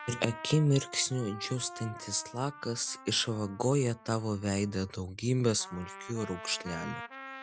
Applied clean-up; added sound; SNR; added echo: none; Trumpet; 15 dB; none.